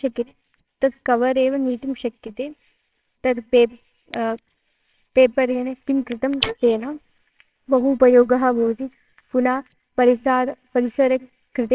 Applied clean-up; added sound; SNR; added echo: neural separator model SepFormer WHAMR!.